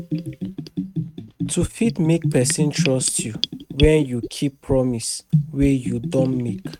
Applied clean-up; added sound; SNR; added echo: neural mask model RNNoise.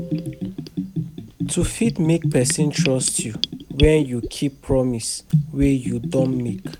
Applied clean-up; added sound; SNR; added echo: none; Bathtub (filling or washing) / Gurgling; 5 dB; none.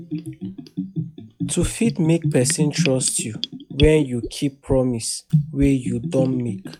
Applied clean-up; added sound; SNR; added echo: classical method log-MMSE.